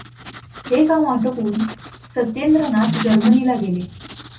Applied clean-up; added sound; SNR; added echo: none; Writing; 16 dB; reverberation time 0.3 s.